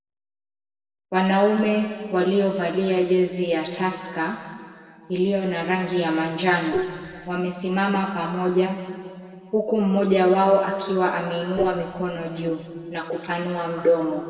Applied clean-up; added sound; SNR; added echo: neural separator model SepFormer DNS4.